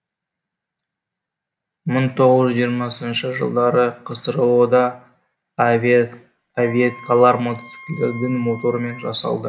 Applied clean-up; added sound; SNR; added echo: none; Wind instrument, woodwind instrument; 19 dB; none.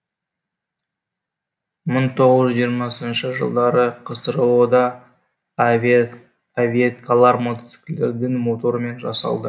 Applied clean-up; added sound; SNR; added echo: none; none; none; none.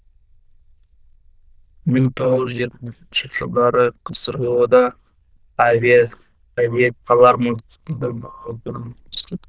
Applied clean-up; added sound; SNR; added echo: neural diffusion model UNIVERSE++.